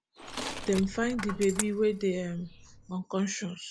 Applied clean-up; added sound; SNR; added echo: none; Coin (dropping) + Tools; 9 dB; none.